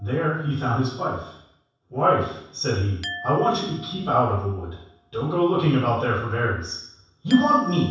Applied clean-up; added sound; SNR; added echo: none; Glass; 18 dB; reverberation time 0.7 s.